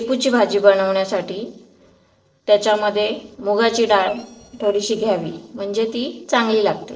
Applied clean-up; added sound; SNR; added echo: neural separator model SepFormer DNS4.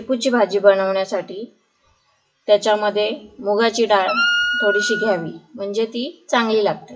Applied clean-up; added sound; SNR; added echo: classical method WPE with log-MMSE.